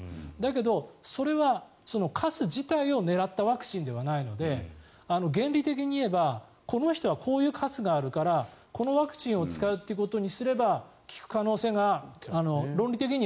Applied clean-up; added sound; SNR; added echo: none; none; none; none.